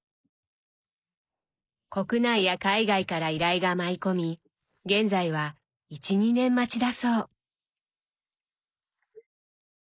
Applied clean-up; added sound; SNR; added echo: neural mask model Resemble Enhance denoiser.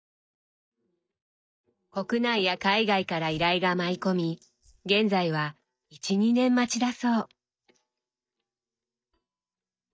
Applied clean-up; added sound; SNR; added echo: neural mask model DeepFilterNet 3.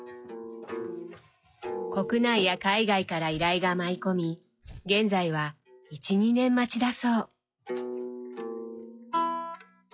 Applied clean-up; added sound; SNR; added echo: classical method log-MMSE.